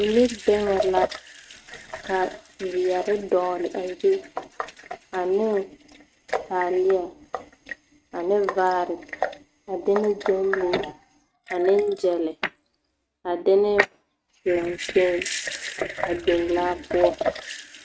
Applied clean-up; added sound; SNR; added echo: neural mask model RNNoise.